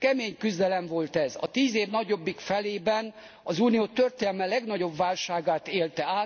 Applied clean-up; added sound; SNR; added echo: none; none; none; none.